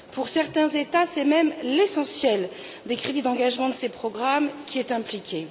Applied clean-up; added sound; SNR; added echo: none; none; none; none.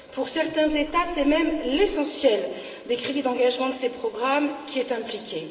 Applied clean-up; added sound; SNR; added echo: none; Water / Splash, splatter; 14 dB; reverberation time 2.7 s.